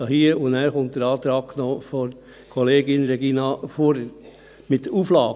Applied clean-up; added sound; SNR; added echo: none; none; none; none.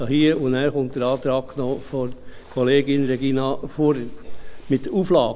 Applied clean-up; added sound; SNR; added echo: none; Crumpling, crinkling; 10 dB; none.